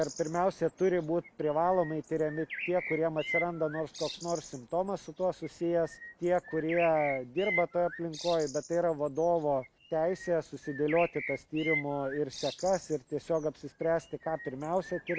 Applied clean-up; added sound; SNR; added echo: none; Bird; 12 dB; none.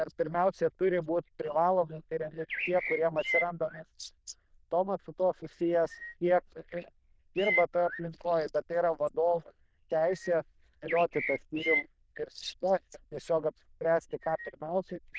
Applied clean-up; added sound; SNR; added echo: neural diffusion model UNIVERSE++.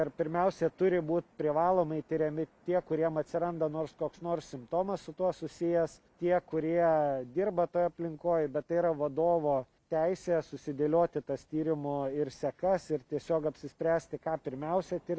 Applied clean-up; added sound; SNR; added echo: none; none; none; none.